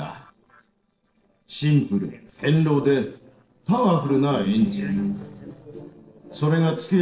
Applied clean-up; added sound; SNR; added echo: neural separator model SepFormer DNS4.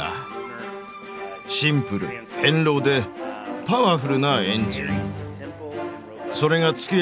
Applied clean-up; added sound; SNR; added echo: none; none; none; none.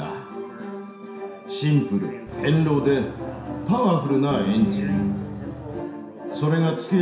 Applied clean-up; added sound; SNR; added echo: none; Engine / Truck / Car; 15 dB; reverberation time 0.7 s.